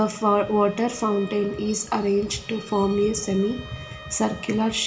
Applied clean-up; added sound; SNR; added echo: none; Bowed string instrument; 20 dB; reverberation time 0.4 s.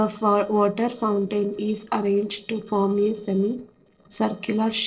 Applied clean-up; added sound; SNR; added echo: neural separator model SepFormer DNS4.